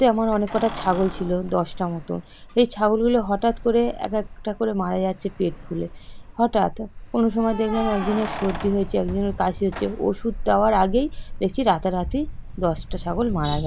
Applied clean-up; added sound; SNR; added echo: none; Keys jangling + Ocean; 10 dB; none.